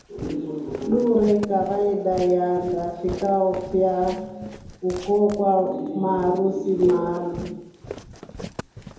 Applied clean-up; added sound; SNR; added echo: none; Walk, footsteps; 16 dB; reverberation time 2.7 s.